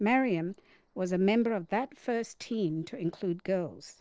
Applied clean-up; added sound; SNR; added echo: neural separator model SepFormer DNS4.